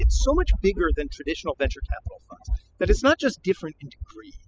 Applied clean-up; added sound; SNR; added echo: classical method spectral subtraction.